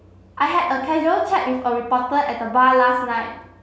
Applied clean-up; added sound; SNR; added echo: none; none; none; none.